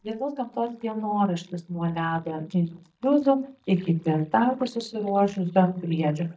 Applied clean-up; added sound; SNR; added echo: neural mask model DeepFilterNet 3.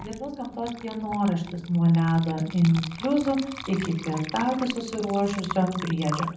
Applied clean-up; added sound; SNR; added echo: none; Water / Liquid; 14 dB; reverberation time 0.6 s.